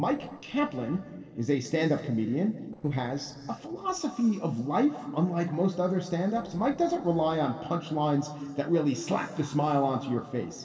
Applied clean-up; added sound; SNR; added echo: neural separator model SepFormer DNS4.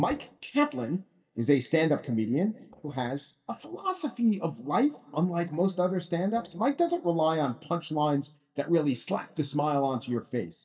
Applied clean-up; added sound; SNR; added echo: neural mask model DeepFilterNet 3.